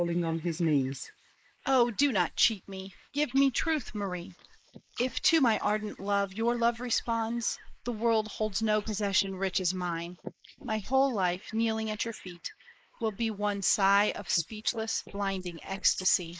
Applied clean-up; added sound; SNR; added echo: neural mask model Resemble Enhance denoiser.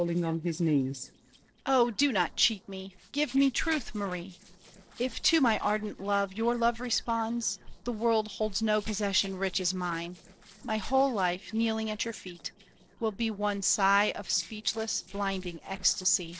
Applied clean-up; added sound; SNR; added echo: neural separator model SepFormer DNS4.